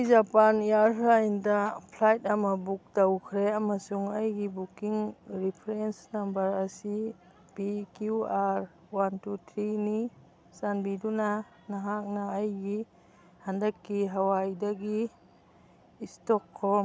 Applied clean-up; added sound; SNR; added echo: none; none; none; none.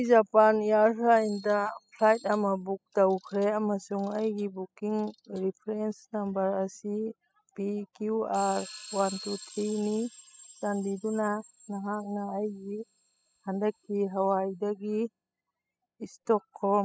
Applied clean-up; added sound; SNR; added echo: classical method spectral subtraction.